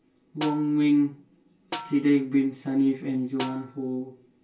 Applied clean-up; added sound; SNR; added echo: none; Snare drum; 14 dB; reverberation time 0.2 s.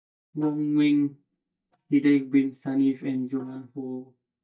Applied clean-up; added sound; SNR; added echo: neural mask model DeepFilterNet 3.